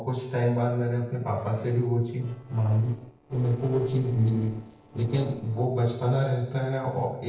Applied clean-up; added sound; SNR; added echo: neural separator model SepFormer DNS4.